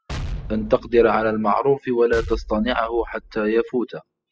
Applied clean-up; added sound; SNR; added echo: classical method spectral subtraction.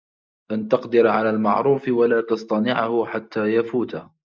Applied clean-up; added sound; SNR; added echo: neural mask model Resemble Enhance denoiser.